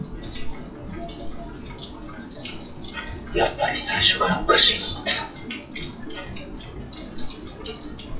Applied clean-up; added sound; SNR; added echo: classical method WPE with log-MMSE.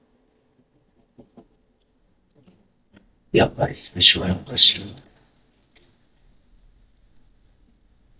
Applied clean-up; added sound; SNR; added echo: neural mask model DeepFilterNet 3.